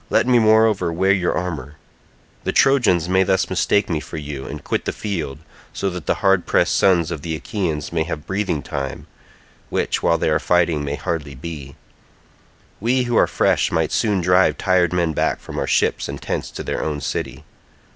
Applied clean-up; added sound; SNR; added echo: none; none; none; none.